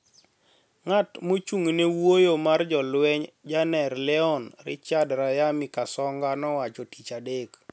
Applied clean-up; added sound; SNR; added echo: none; none; none; none.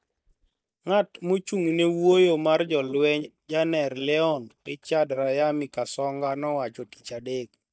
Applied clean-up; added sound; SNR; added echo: neural mask model DeepFilterNet 3.